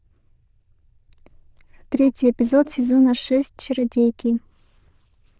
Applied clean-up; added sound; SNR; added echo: neural diffusion model UNIVERSE++.